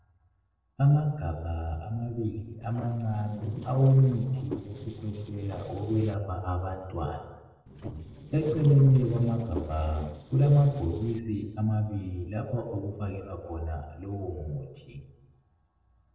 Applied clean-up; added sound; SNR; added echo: neural separator model SepFormer DNS4.